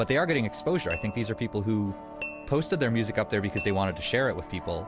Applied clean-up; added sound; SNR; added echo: none; Tap / Glass; 16 dB; none.